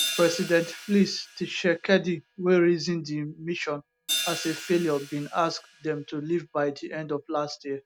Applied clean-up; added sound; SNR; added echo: none; Hi-hat; 11 dB; none.